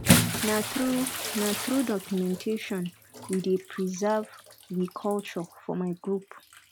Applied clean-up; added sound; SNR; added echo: none; Bathtub (filling or washing) / Splash, splatter; 2 dB; none.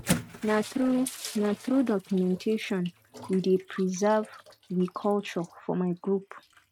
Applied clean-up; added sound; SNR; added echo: neural mask model RNNoise.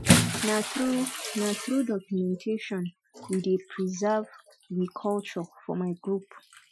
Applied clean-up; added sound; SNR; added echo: classical method Wiener filter.